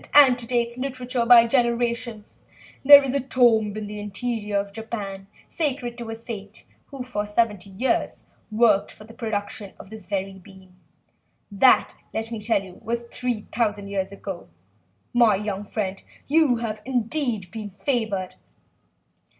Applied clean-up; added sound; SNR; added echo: none; none; none; none.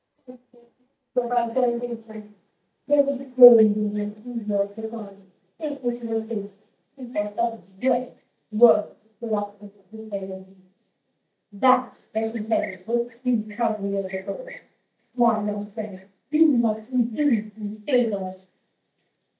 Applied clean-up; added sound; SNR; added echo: neural mask model DeepFilterNet 3.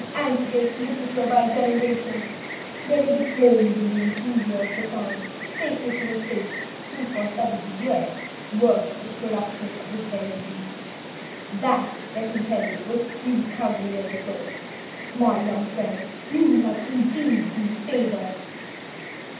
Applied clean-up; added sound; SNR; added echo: none; Insect; 10 dB; reverberation time 0.8 s.